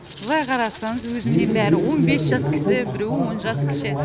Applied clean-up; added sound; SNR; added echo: none; Rattle (instrument); 15 dB; none.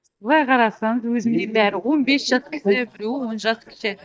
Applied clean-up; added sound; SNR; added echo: neural mask model DeepFilterNet 3.